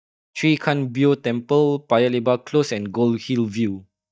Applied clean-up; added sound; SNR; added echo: neural mask model DeepFilterNet 3.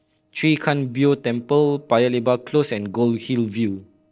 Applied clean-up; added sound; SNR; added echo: neural separator model SepFormer DNS4.